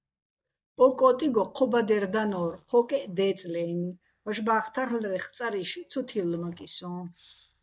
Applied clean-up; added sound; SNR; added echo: neural mask model DeepFilterNet 3.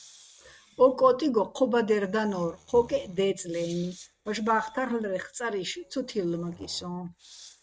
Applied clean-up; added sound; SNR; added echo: neural mask model RNNoise.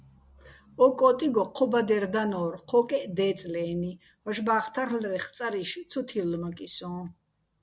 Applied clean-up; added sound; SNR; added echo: none; none; none; none.